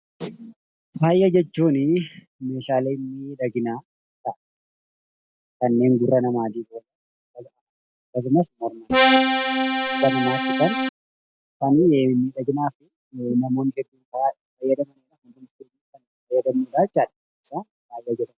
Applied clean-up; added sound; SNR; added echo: none; Accordion; -5 dB; none.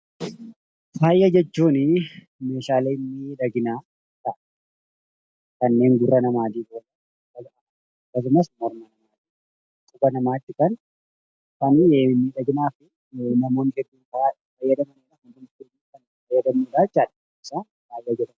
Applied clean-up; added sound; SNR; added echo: none; none; none; none.